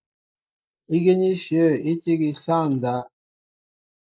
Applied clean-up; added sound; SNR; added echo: neural mask model Resemble Enhance denoiser.